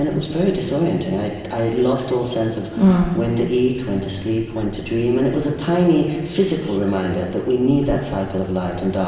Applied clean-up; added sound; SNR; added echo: none; Bird; 17 dB; reverberation time 1.2 s.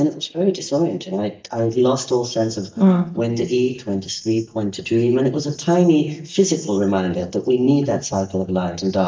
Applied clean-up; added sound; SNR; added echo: neural mask model DeepFilterNet 3.